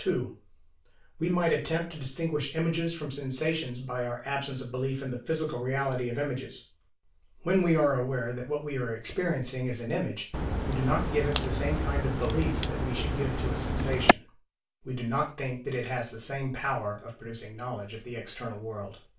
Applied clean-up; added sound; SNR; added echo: none; Crack; -4 dB; reverberation time 0.3 s.